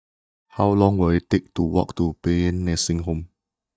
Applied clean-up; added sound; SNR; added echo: neural mask model DeepFilterNet 3.